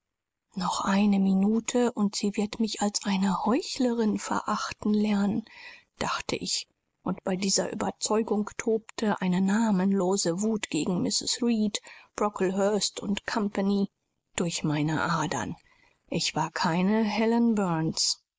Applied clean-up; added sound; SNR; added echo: neural mask model Resemble Enhance denoiser.